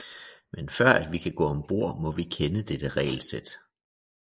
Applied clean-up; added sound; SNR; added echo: neural mask model Resemble Enhance denoiser.